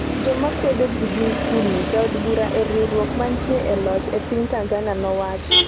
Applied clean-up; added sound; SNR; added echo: none; Motor vehicle (road); 2 dB; none.